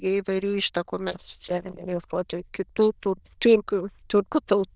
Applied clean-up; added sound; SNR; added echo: neural diffusion model UNIVERSE++.